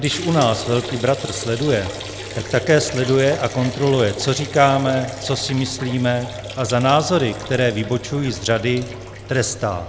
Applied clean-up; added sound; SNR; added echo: none; Liquid + Engine; 12 dB; none.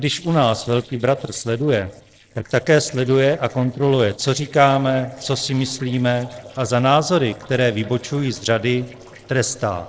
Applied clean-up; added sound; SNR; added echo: neural separator model SepFormer DNS4.